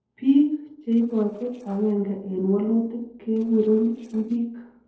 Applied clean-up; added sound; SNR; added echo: neural separator model SepFormer DNS4.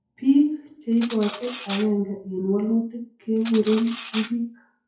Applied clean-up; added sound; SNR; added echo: classical method WPE with log-MMSE.